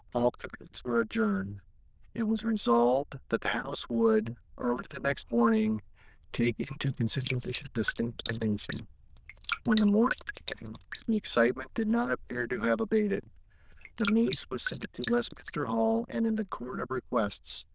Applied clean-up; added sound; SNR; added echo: neural diffusion model UNIVERSE++.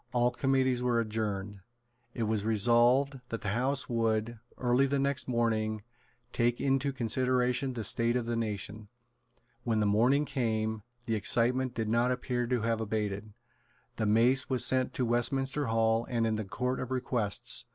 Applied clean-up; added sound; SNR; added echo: none; none; none; none.